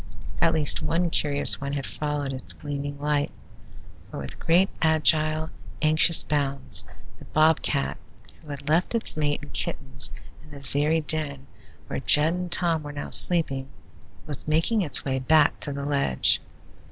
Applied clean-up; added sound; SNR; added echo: none; Wind; 1 dB; none.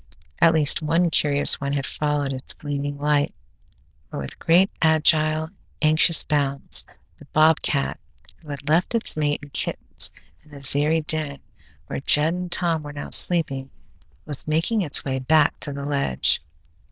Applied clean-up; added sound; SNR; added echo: neural diffusion model UNIVERSE++.